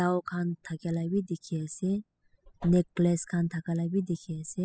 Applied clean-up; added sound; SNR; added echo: classical method spectral subtraction.